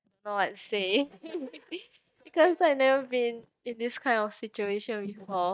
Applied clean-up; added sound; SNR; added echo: neural mask model DeepFilterNet 3.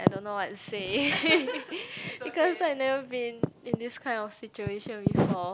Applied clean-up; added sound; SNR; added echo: none; Drill; 19 dB; none.